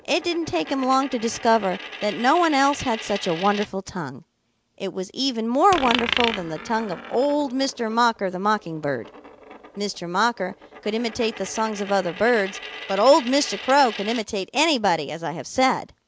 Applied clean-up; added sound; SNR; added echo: none; Coin (dropping); 13 dB; none.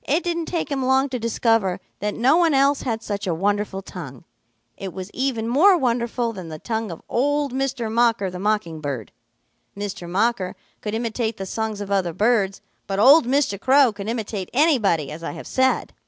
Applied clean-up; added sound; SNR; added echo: none; none; none; none.